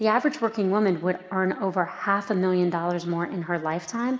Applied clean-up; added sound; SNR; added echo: none; none; none; reverberation time 1.3 s.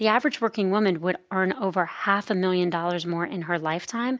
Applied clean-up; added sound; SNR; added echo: none; none; none; none.